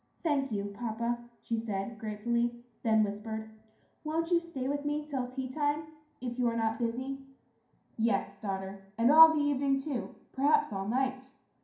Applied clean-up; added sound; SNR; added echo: none; none; none; reverberation time 0.5 s.